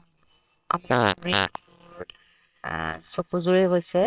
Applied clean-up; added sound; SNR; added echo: neural separator model SepFormer WHAMR!.